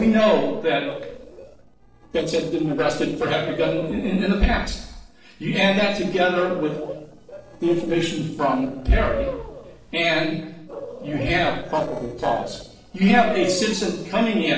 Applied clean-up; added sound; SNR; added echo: neural separator model SepFormer DNS4.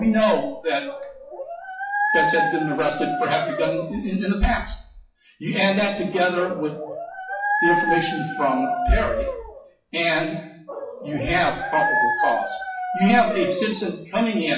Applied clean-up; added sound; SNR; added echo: classical method WPE with log-MMSE.